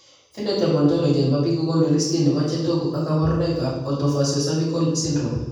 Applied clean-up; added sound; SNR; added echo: none; none; none; reverberation time 1.2 s.